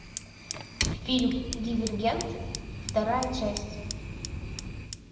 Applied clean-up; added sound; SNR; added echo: none; Fire; 4 dB; reverberation time 1.1 s.